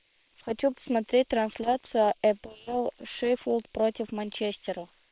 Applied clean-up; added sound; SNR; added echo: neural separator model SepFormer WHAM!.